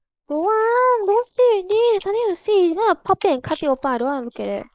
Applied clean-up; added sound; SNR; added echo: neural mask model Resemble Enhance denoiser.